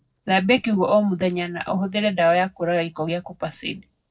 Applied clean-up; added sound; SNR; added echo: neural separator model SepFormer DNS4.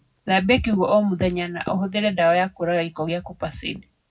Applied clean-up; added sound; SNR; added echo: none; Tap; 20 dB; reverberation time 0.3 s.